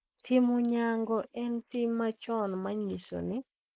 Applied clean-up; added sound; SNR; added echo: neural mask model Resemble Enhance denoiser.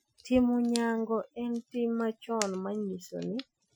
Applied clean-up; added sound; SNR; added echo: classical method Wiener filter.